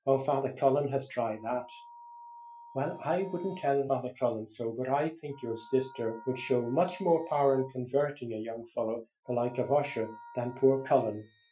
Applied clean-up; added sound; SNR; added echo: classical method Wiener filter.